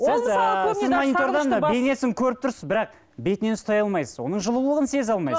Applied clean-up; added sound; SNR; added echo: none; none; none; none.